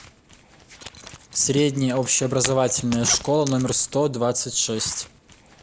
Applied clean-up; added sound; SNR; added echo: none; Zipper (clothing); 15 dB; none.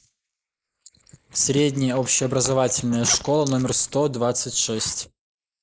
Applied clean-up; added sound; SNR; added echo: neural mask model Resemble Enhance denoiser.